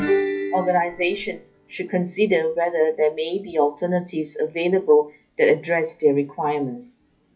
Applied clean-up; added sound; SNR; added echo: classical method WPE with log-MMSE.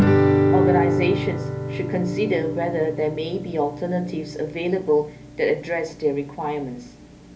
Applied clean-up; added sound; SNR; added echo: none; Guitar; -1 dB; reverberation time 0.3 s.